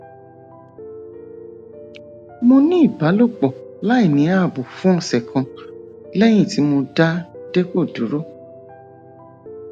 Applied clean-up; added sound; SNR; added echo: none; Piano; 19 dB; none.